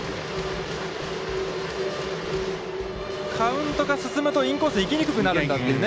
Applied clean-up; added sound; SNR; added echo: none; Bell / Drum / Drum kit; 17 dB; none.